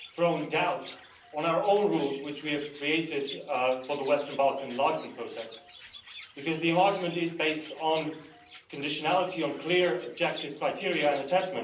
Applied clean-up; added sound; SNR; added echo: none; Chirp, tweet; 15 dB; reverberation time 0.6 s.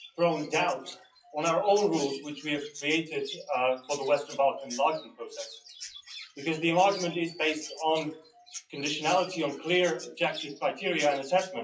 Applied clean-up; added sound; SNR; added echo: classical method WPE with log-MMSE.